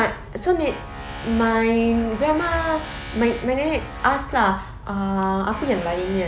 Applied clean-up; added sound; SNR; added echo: none; Tools; 13 dB; none.